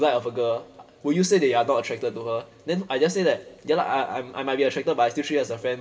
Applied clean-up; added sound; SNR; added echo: none; none; none; reverberation time 2.7 s.